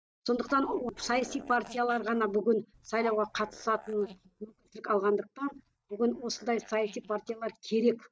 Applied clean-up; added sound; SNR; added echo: neural mask model DeepFilterNet 3.